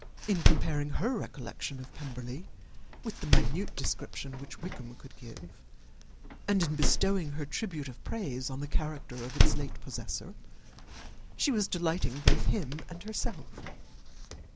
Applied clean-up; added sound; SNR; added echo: none; Door; -3 dB; none.